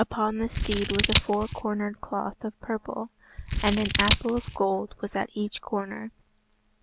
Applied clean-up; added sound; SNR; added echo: none; Scissors; -5 dB; none.